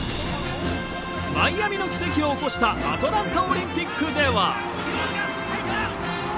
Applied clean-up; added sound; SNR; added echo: none; none; none; none.